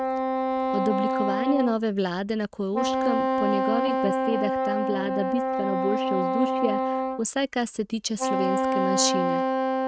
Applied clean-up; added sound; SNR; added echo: neural mask model RNNoise.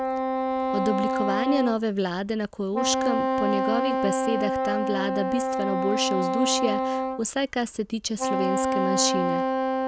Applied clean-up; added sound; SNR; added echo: none; Wind instrument, woodwind instrument; -2 dB; none.